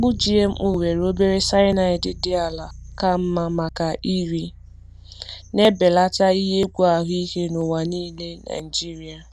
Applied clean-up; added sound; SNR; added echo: none; Bass guitar; 17 dB; none.